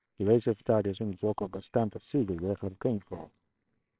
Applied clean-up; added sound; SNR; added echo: neural separator model SepFormer WHAMR!.